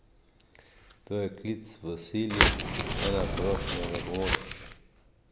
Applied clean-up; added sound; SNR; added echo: none; Crackle; -5 dB; none.